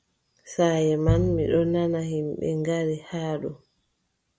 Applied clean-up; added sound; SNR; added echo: none; Piano; 5 dB; none.